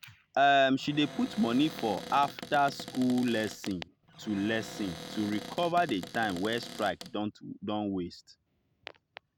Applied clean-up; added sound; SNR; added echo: none; Cupboard open or close; 13 dB; none.